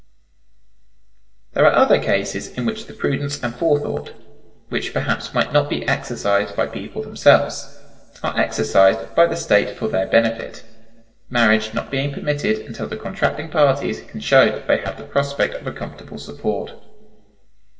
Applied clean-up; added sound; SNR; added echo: none; none; none; reverberation time 2.2 s.